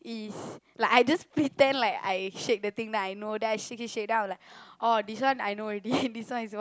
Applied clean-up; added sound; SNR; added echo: none; none; none; none.